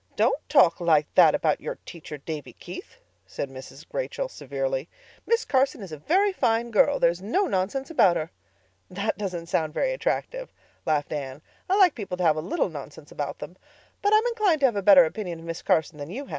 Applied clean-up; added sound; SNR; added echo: none; none; none; none.